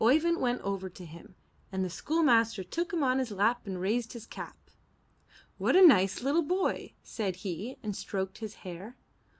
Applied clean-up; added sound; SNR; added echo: none; none; none; none.